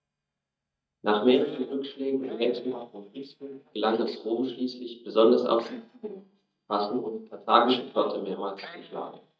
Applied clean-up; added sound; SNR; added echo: neural mask model DeepFilterNet 3.